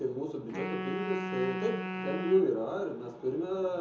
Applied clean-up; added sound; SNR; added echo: none; Wind instrument, woodwind instrument; 6 dB; reverberation time 0.6 s.